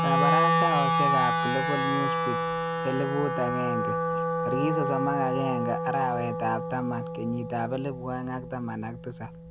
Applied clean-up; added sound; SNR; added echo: none; Wind instrument, woodwind instrument; -3 dB; none.